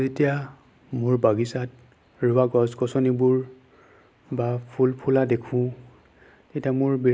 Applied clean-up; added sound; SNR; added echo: none; none; none; none.